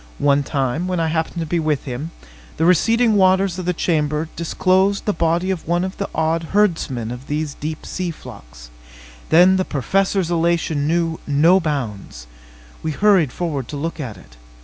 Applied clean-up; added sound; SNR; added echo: none; Organ; 19 dB; none.